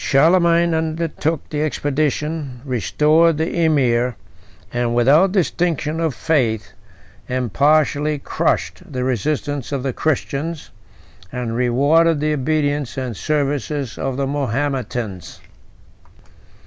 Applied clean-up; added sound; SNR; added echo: none; none; none; none.